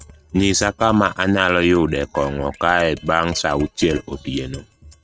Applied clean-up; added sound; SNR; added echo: neural mask model RNNoise.